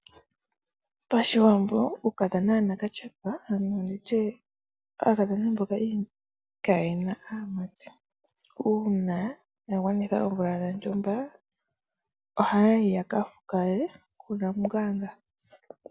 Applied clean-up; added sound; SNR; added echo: none; none; none; none.